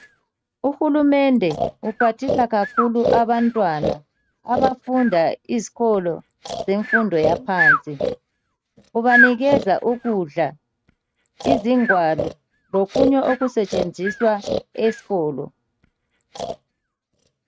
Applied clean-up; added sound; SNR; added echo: neural mask model RNNoise.